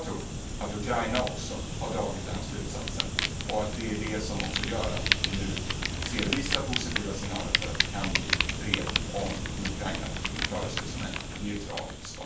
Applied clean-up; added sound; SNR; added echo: none; Fire; -4 dB; reverberation time 0.3 s.